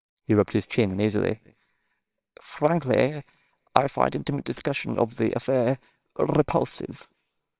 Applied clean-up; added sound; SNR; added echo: neural separator model SepFormer WHAMR!.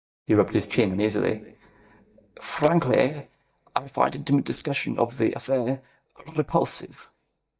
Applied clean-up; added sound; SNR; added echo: neural mask model DeepFilterNet 3.